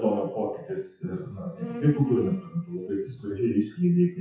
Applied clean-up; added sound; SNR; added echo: classical method WPE with log-MMSE.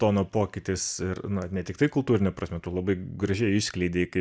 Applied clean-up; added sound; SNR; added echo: none; none; none; none.